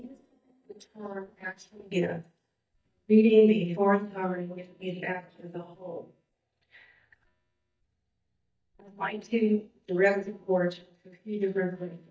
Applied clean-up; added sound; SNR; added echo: neural mask model DeepFilterNet 3.